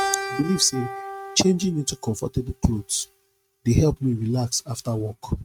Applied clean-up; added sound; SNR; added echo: neural mask model RNNoise.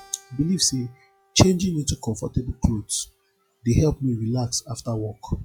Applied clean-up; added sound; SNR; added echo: classical method log-MMSE.